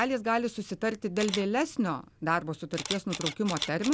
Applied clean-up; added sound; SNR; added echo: none; Camera; 11 dB; none.